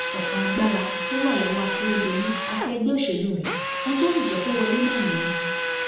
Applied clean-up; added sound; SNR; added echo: none; Drill; -2 dB; reverberation time 0.7 s.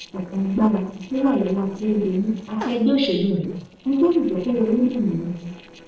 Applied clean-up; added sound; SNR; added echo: neural separator model SepFormer DNS4.